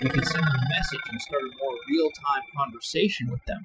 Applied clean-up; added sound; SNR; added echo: classical method Wiener filter.